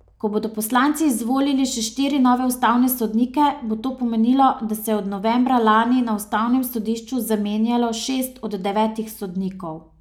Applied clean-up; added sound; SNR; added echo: none; none; none; none.